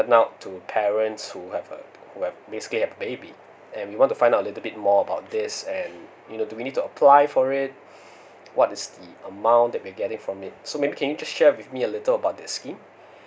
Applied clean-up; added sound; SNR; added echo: none; none; none; none.